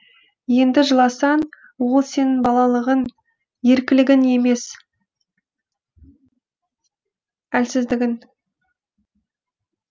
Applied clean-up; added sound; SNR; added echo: none; none; none; none.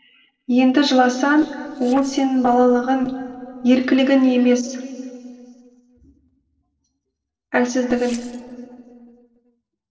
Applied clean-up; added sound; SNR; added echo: neural separator model SepFormer DNS4.